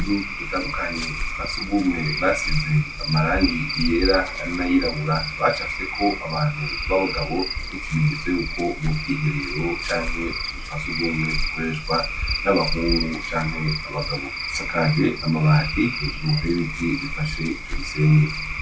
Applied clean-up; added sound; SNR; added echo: none; Cricket / Frog; 4 dB; reverberation time 0.5 s.